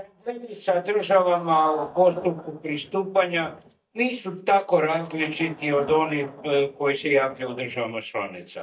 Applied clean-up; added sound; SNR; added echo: neural mask model DeepFilterNet 3.